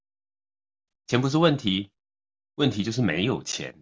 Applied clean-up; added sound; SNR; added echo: none; none; none; none.